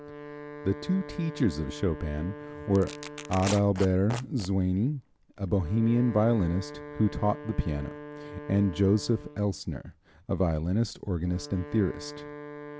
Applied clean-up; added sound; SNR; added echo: none; Tearing + Wind instrument, woodwind instrument; 14 dB; none.